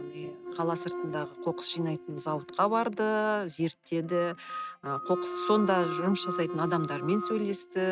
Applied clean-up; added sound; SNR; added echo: neural mask model RNNoise.